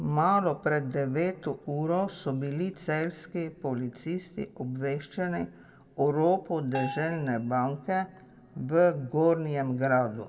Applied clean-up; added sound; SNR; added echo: none; Bell; 13 dB; reverberation time 1.0 s.